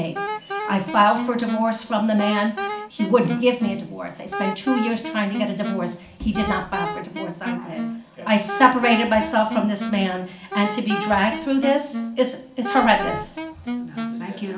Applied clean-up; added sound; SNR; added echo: none; Wind instrument, woodwind instrument; 8 dB; reverberation time 0.4 s.